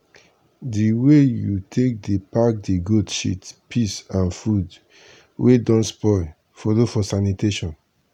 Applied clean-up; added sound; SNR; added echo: none; none; none; none.